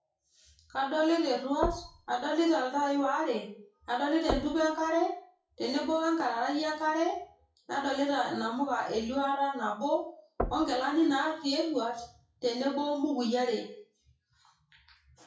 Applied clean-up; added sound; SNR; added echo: classical method WPE with log-MMSE.